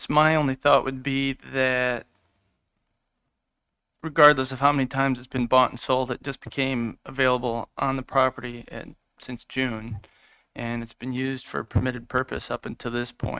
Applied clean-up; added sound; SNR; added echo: neural mask model RNNoise.